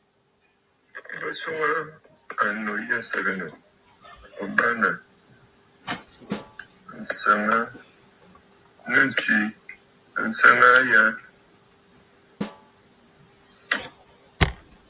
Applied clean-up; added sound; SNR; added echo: none; Snare drum; 15 dB; none.